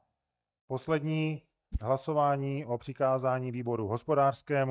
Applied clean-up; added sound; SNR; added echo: neural mask model DeepFilterNet 3.